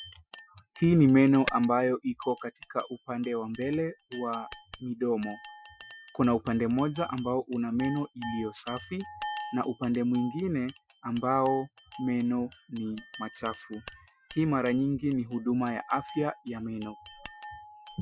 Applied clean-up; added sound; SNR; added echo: classical method Wiener filter.